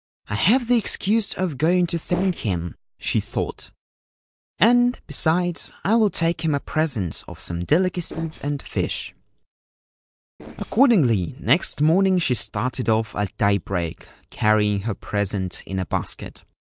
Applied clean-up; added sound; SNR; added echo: neural separator model SepFormer DNS4.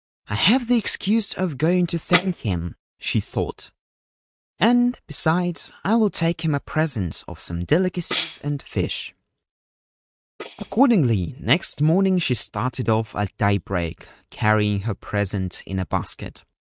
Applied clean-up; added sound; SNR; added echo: neural mask model RNNoise.